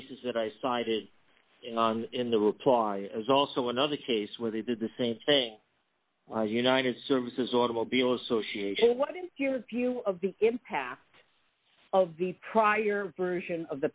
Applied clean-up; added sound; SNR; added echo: none; none; none; none.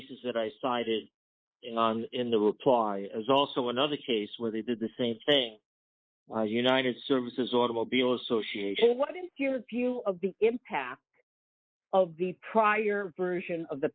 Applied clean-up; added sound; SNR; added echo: neural mask model Resemble Enhance denoiser.